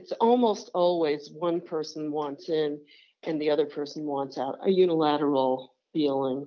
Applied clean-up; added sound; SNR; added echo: none; none; none; none.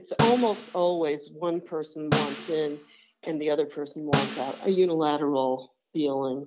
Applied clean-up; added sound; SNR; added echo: none; Snare drum; 6 dB; none.